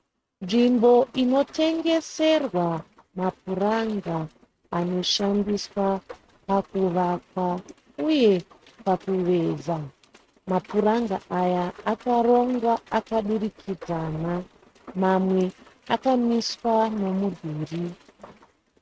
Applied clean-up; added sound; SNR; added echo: neural mask model RNNoise.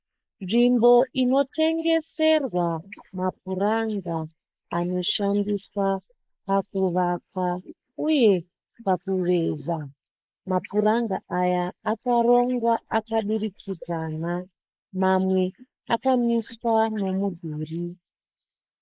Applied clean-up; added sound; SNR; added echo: neural mask model Resemble Enhance denoiser.